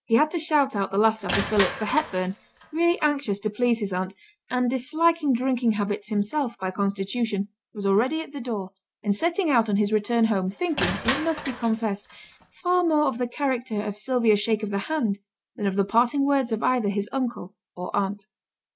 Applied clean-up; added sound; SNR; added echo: none; Crushing; 9 dB; none.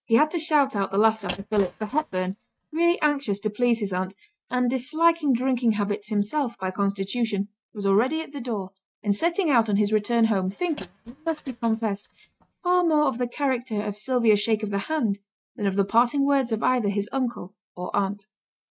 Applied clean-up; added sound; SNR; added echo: neural mask model RNNoise.